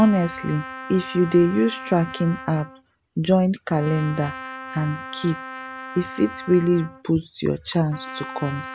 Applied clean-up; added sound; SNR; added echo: none; Trumpet; 14 dB; none.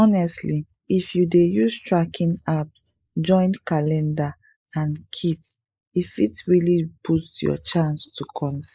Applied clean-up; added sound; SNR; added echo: neural mask model Resemble Enhance denoiser.